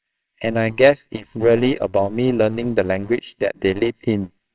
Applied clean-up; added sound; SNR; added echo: neural separator model SepFormer WHAMR!.